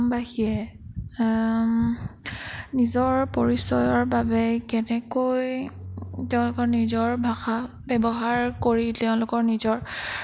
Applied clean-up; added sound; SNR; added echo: none; Bowed string instrument; 14 dB; none.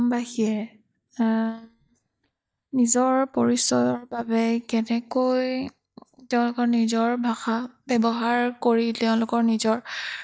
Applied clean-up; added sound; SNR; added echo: neural mask model DeepFilterNet 3.